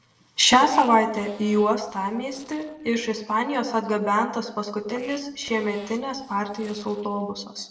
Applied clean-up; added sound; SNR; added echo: neural separator model SepFormer DNS4.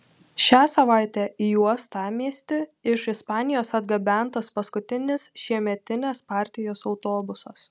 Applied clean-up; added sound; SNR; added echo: none; none; none; none.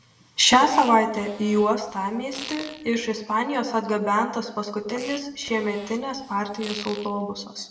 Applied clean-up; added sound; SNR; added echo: none; Fart; 17 dB; reverberation time 0.9 s.